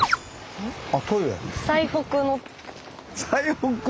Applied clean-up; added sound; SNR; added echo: none; none; none; none.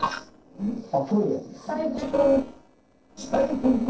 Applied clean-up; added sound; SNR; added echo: neural separator model SepFormer DNS4.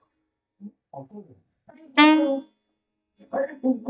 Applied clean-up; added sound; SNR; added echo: neural mask model DeepFilterNet 3.